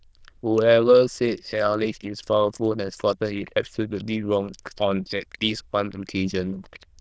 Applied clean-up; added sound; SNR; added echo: neural diffusion model UNIVERSE++.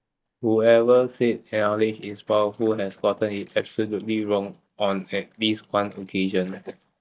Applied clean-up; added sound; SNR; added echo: neural mask model DeepFilterNet 3.